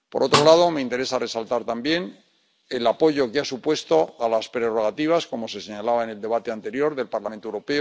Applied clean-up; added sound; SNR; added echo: none; Snare drum; 3 dB; none.